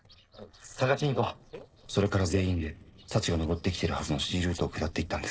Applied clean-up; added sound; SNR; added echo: neural separator model SepFormer DNS4.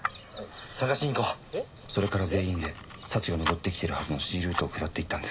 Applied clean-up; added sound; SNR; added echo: none; Camera; 10 dB; reverberation time 1.6 s.